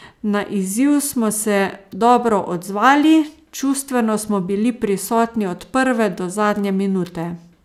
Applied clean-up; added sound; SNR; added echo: none; none; none; none.